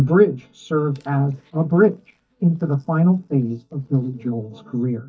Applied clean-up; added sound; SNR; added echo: neural mask model DeepFilterNet 3.